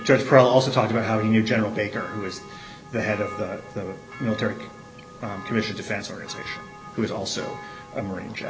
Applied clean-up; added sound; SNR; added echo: none; Church bell; 16 dB; none.